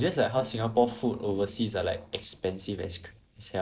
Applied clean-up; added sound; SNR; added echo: neural separator model SepFormer DNS4.